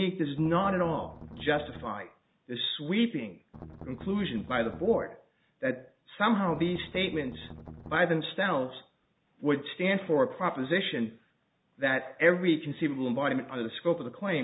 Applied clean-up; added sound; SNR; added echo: none; Strum; 15 dB; none.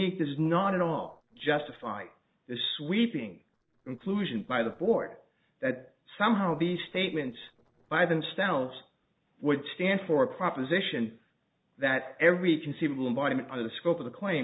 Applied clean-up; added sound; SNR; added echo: neural separator model SepFormer DNS4.